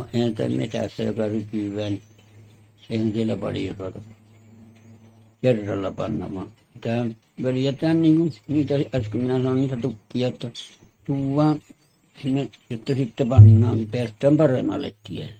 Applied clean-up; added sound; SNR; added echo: neural mask model RNNoise.